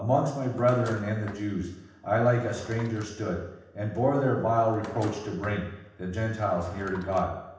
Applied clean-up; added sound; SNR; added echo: none; Drawer open or close; 20 dB; reverberation time 0.9 s.